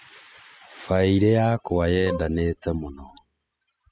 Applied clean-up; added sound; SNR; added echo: classical method spectral subtraction.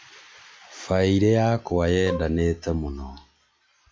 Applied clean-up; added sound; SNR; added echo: classical method log-MMSE.